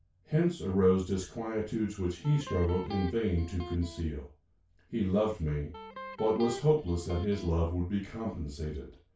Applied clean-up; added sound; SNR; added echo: none; Electric guitar; 13 dB; reverberation time 0.2 s.